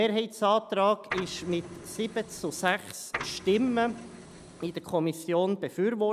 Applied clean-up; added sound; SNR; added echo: none; Printer; 13 dB; none.